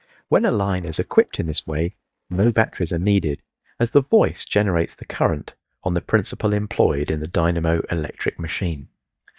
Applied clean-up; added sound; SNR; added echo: neural mask model DeepFilterNet 3.